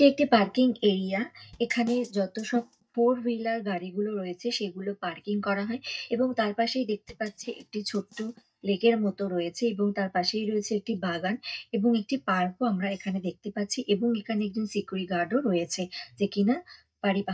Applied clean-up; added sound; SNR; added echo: neural mask model DeepFilterNet 3.